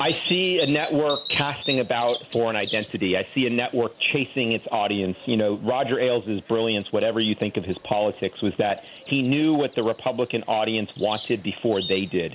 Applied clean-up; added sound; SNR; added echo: none; Bird vocalization, bird call, bird song; 13 dB; none.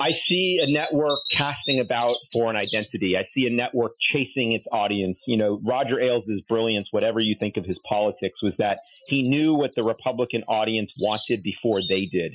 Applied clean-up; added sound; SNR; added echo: classical method Wiener filter.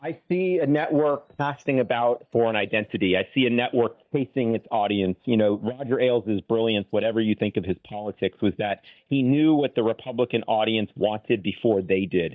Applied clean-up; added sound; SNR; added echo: neural mask model DeepFilterNet 3.